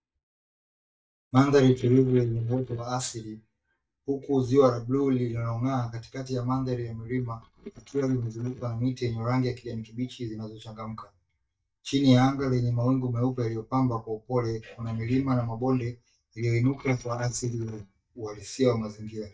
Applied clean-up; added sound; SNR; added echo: neural mask model DeepFilterNet 3.